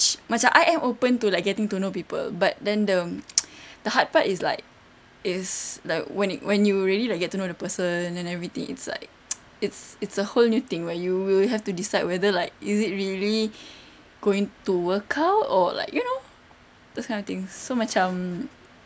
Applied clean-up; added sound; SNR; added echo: none; none; none; none.